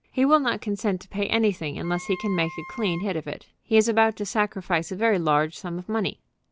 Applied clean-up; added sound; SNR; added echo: none; Wind instrument, woodwind instrument; 16 dB; none.